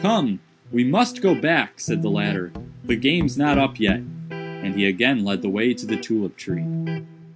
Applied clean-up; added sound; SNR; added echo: none; Electric guitar + Musical instrument; 8 dB; none.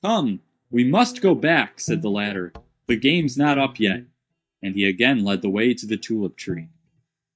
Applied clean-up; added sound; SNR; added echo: neural mask model DeepFilterNet 3.